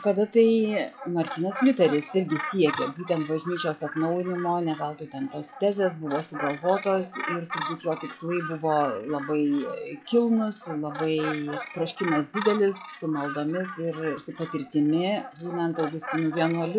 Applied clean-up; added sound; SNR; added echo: classical method log-MMSE.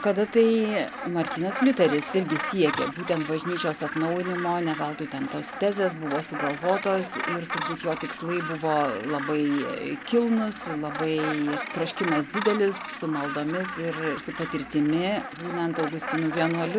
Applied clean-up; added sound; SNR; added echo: none; Gull, seagull; 8 dB; none.